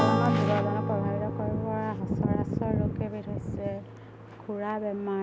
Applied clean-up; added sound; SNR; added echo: none; Acoustic guitar / Strum; 2 dB; none.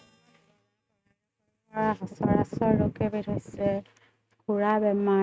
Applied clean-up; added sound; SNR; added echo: neural mask model RNNoise.